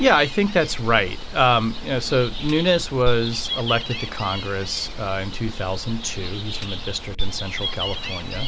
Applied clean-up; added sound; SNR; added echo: none; Gull, seagull; 7 dB; none.